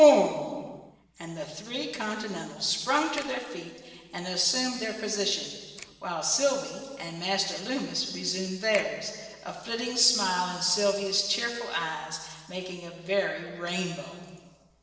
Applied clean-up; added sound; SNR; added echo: neural separator model SepFormer DNS4.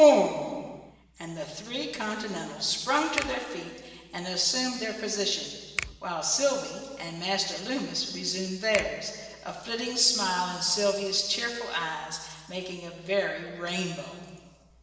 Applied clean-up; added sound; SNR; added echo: none; Finger snapping; 13 dB; reverberation time 1.6 s.